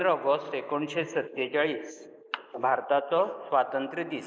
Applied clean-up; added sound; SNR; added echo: neural mask model Resemble Enhance denoiser.